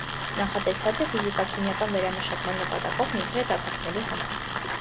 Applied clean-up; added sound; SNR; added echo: none; Tools; 1 dB; none.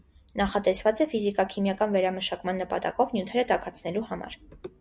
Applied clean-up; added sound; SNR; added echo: none; none; none; none.